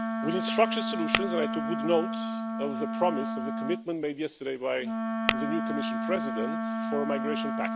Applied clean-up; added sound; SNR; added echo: none; Tap / Glass + Wind instrument, woodwind instrument; -1 dB; none.